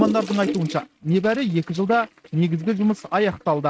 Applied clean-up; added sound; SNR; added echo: neural mask model RNNoise.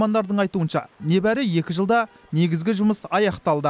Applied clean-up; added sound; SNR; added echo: none; none; none; none.